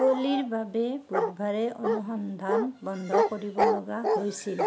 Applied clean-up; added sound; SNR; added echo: none; Bark; 0 dB; none.